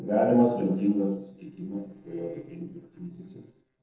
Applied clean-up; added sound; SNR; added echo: neural separator model SepFormer DNS4.